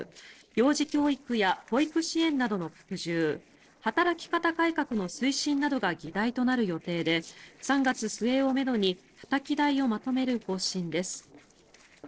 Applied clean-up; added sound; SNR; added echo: neural separator model SepFormer DNS4.